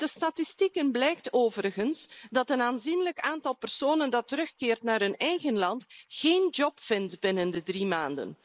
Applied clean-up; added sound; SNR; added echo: neural mask model Resemble Enhance denoiser.